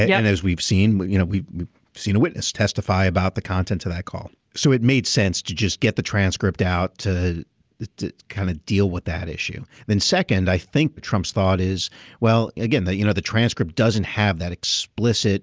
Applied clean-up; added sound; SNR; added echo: none; none; none; none.